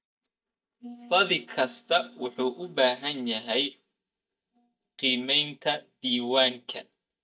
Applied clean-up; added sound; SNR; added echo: neural mask model DeepFilterNet 3.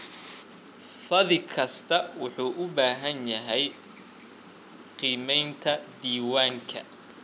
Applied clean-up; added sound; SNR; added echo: none; none; none; none.